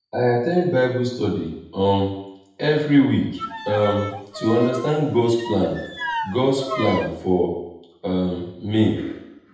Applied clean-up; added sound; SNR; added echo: none; Bowed string instrument; 10 dB; reverberation time 0.8 s.